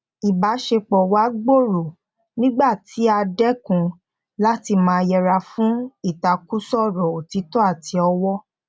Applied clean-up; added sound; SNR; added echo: none; none; none; none.